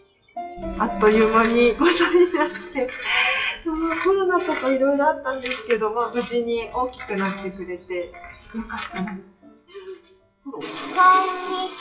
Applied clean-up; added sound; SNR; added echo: classical method WPE with log-MMSE.